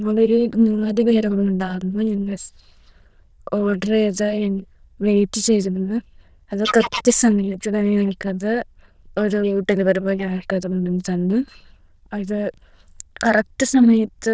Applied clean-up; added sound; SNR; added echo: neural diffusion model UNIVERSE++.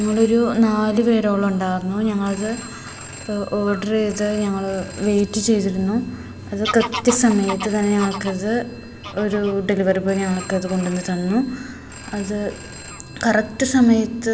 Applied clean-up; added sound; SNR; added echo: none; Bird vocalization, bird call, bird song / Fowl + Telephone; 15 dB; none.